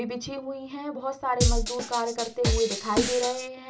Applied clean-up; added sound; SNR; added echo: none; Drum kit; -2 dB; reverberation time 0.2 s.